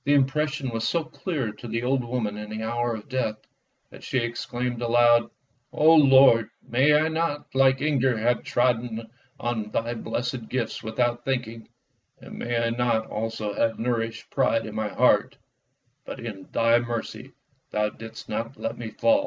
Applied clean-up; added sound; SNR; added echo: neural mask model Resemble Enhance denoiser.